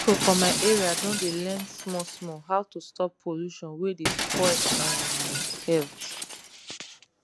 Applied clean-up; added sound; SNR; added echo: none; Shatter; 1 dB; none.